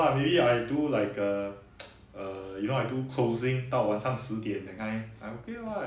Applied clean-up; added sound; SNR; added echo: none; none; none; none.